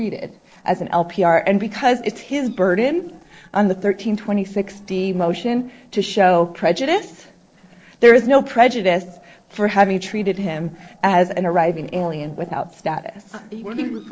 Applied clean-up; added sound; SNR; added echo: neural separator model SepFormer DNS4.